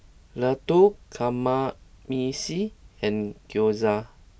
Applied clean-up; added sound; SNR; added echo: none; none; none; none.